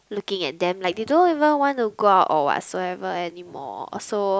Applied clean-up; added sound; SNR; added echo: none; none; none; none.